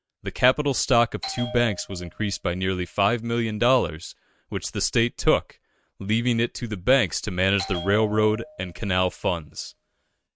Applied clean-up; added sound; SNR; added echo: neural mask model RNNoise.